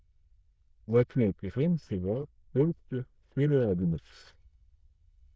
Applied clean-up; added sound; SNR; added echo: neural diffusion model UNIVERSE++.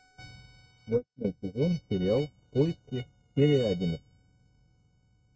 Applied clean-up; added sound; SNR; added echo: neural mask model RNNoise.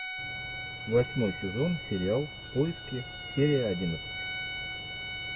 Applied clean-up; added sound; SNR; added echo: none; Bowed string instrument; 7 dB; none.